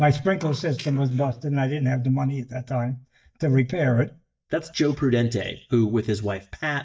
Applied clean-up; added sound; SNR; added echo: neural mask model DeepFilterNet 3.